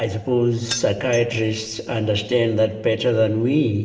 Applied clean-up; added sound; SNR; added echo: none; Keys jangling; 14 dB; reverberation time 1.0 s.